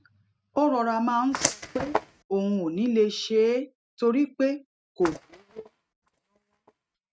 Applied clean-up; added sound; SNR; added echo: neural mask model RNNoise.